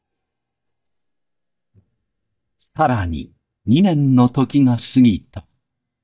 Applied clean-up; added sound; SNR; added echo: neural mask model DeepFilterNet 3.